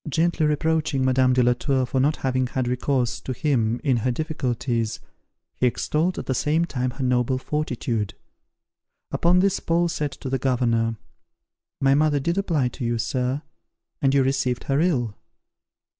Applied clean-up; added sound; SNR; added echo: none; none; none; none.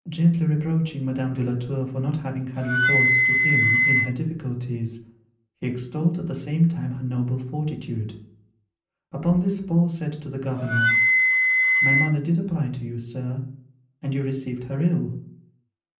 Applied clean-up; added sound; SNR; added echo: none; Wind instrument, woodwind instrument; -3 dB; reverberation time 0.6 s.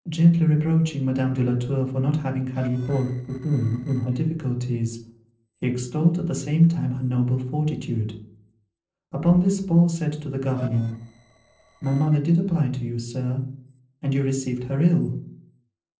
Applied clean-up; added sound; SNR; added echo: neural separator model SepFormer DNS4.